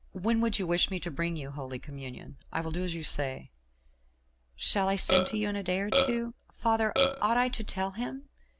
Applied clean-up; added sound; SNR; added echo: none; Burping, eructation; -3 dB; none.